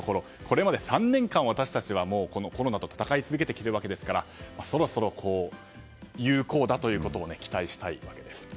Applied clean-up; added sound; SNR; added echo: none; none; none; none.